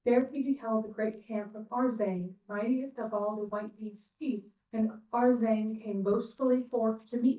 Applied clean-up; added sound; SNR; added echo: neural mask model DeepFilterNet 3.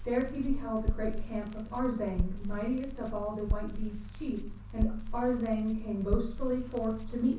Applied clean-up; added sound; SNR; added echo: none; Crackle; 2 dB; reverberation time 0.6 s.